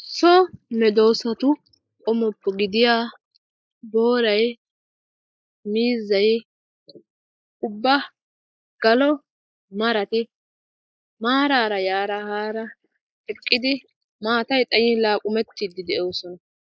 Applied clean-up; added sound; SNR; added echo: neural mask model Resemble Enhance denoiser.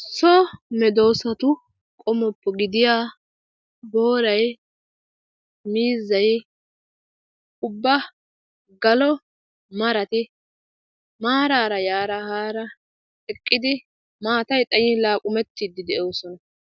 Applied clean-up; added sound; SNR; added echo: none; none; none; none.